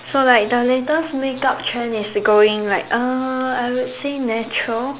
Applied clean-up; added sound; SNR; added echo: none; none; none; none.